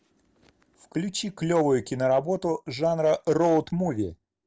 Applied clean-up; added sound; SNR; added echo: none; none; none; none.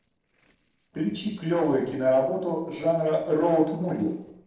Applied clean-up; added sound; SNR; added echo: neural separator model SepFormer DNS4.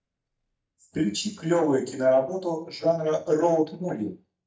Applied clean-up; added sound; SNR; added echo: neural mask model DeepFilterNet 3.